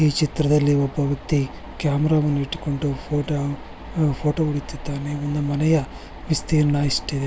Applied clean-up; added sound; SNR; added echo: none; none; none; none.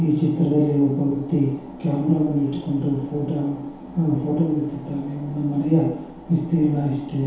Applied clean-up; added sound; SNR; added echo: none; none; none; reverberation time 0.8 s.